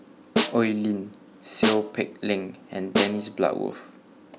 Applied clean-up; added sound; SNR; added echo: none; Snare drum; 2 dB; none.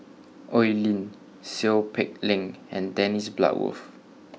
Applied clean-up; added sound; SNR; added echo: none; none; none; none.